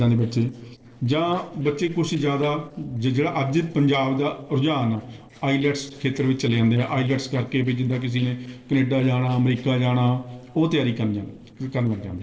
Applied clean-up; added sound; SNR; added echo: neural separator model SepFormer DNS4.